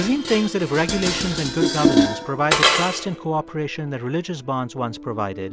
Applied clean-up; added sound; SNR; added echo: none; Dishes, pots, and pans; 0 dB; none.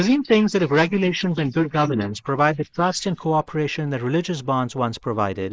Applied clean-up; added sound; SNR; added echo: neural mask model Resemble Enhance denoiser.